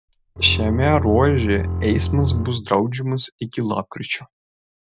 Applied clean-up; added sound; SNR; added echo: none; Bowed string instrument; 3 dB; none.